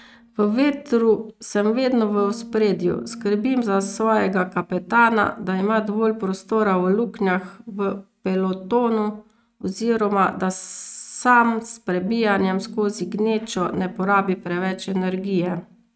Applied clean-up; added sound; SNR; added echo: neural mask model RNNoise.